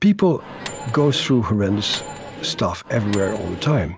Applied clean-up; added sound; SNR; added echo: none; Microwave oven; 13 dB; none.